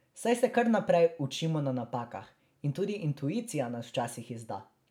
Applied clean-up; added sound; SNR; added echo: none; none; none; none.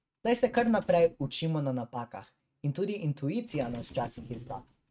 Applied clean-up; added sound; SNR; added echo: neural mask model RNNoise.